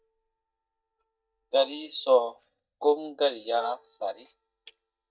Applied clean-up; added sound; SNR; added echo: neural mask model DeepFilterNet 3.